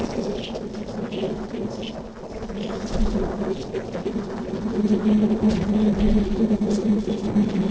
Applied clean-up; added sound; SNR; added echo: neural separator model SepFormer DNS4.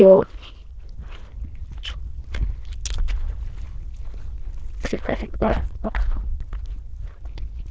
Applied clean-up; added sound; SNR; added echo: neural diffusion model UNIVERSE++.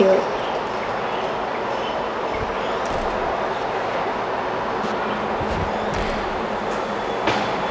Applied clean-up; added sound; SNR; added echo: none; Squeak / Slam / Wood; 15 dB; none.